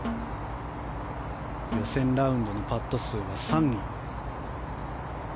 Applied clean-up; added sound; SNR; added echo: none; Snare drum; 11 dB; none.